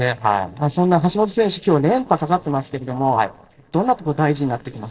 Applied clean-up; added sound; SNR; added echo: neural separator model SepFormer DNS4.